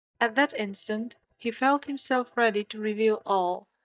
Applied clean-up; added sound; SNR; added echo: neural mask model DeepFilterNet 3.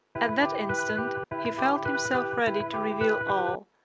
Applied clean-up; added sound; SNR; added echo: none; Electric guitar; 1 dB; none.